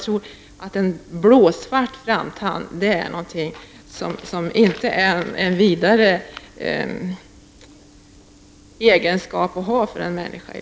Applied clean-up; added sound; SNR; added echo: none; none; none; none.